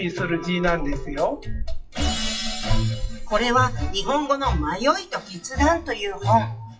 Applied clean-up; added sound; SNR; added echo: classical method WPE with log-MMSE.